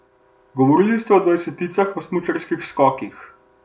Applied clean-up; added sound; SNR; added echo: none; none; none; none.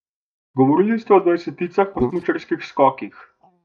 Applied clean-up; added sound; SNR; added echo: neural mask model DeepFilterNet 3.